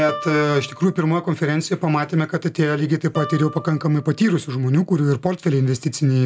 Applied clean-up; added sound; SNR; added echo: none; Guitar; 18 dB; none.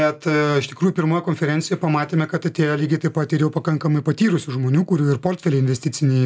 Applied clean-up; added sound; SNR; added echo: none; none; none; none.